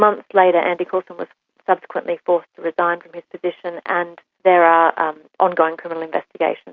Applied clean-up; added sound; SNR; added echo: none; none; none; none.